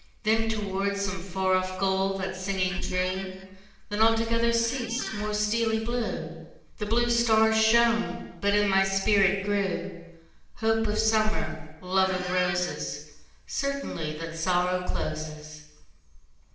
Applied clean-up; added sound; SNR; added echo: neural separator model SepFormer DNS4.